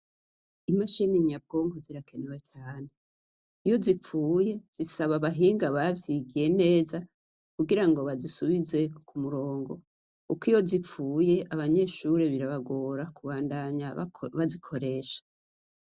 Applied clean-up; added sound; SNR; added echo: none; none; none; none.